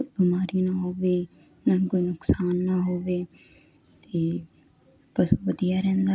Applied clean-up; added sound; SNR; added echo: none; none; none; none.